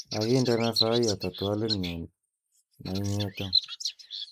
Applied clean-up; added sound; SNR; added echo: neural mask model Resemble Enhance denoiser.